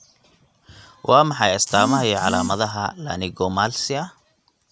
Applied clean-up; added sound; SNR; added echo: none; none; none; none.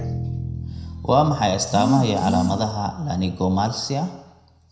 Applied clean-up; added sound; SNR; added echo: none; Bowed string instrument; 12 dB; reverberation time 0.8 s.